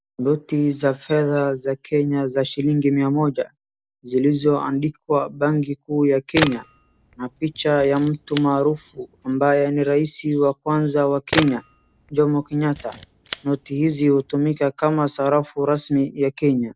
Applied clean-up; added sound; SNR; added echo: none; Camera; 11 dB; none.